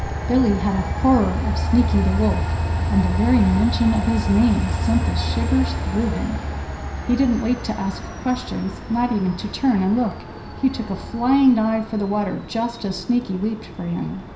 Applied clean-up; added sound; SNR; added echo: none; Train; 3 dB; reverberation time 0.5 s.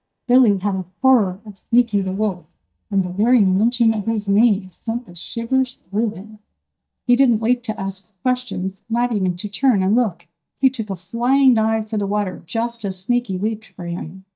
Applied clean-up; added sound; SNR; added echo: neural mask model DeepFilterNet 3.